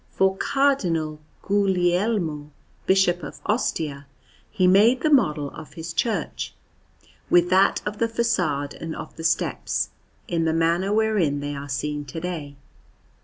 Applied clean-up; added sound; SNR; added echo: none; none; none; none.